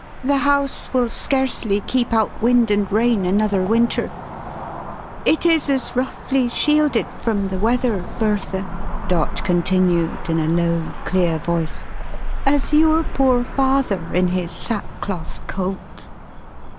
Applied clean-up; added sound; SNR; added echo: none; Cricket / Motor vehicle (road); 6 dB; none.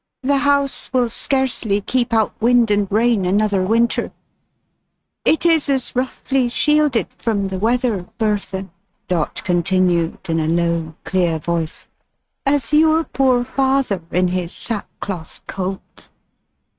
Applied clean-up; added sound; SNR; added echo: neural mask model RNNoise.